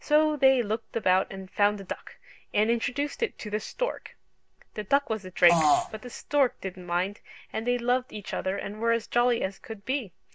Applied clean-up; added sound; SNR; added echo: none; Fart; -2 dB; none.